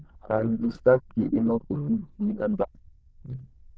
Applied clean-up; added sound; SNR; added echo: neural diffusion model UNIVERSE++.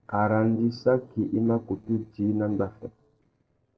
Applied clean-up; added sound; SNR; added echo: neural separator model SepFormer DNS4.